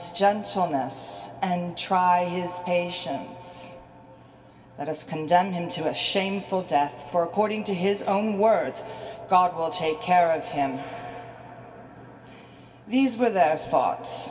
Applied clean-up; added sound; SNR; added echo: none; none; none; reverberation time 0.2 s.